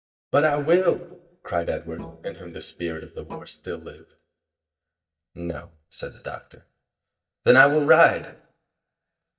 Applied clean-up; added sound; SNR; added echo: neural mask model DeepFilterNet 3.